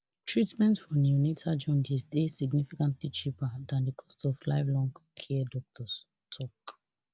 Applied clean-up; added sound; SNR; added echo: none; none; none; none.